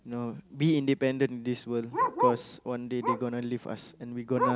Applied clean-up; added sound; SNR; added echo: none; Bark; 4 dB; none.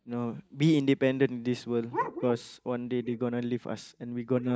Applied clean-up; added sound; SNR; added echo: neural mask model DeepFilterNet 3.